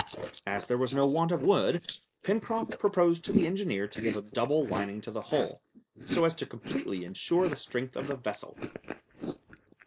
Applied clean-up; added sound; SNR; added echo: neural mask model Resemble Enhance denoiser.